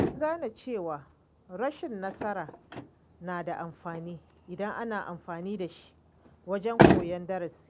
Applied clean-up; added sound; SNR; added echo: none; Motor vehicle (road); -4 dB; none.